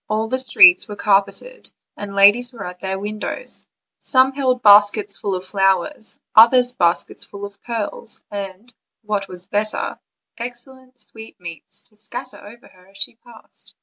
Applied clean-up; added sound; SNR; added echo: none; none; none; none.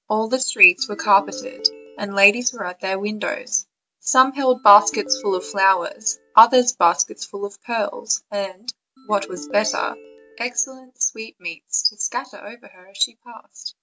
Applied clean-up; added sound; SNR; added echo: none; Ringtone; 19 dB; none.